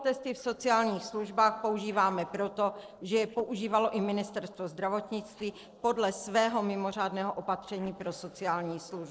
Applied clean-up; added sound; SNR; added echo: neural separator model SepFormer DNS4.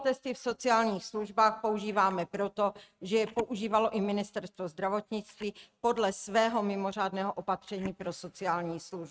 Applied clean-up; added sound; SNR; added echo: neural mask model RNNoise.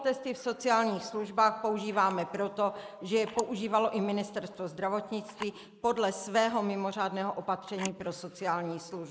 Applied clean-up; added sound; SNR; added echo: neural mask model Resemble Enhance denoiser.